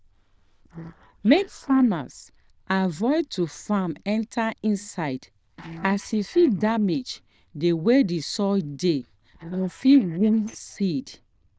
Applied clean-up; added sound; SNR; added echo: neural diffusion model UNIVERSE++.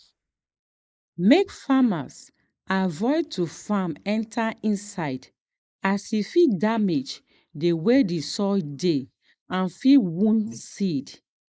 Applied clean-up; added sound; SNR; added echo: neural mask model Resemble Enhance denoiser.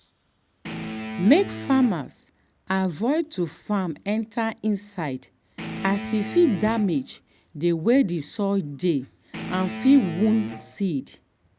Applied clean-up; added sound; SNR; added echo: none; Guitar; 10 dB; none.